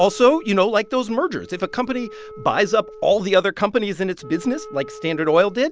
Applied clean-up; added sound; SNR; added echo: none; Wind instrument, woodwind instrument; 20 dB; none.